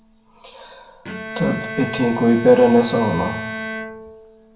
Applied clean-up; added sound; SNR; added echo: none; Bowed string instrument; 11 dB; reverberation time 0.7 s.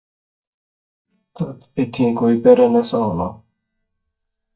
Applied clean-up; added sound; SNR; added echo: neural mask model DeepFilterNet 3.